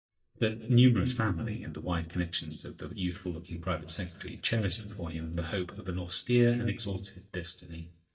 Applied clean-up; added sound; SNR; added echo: neural mask model DeepFilterNet 3.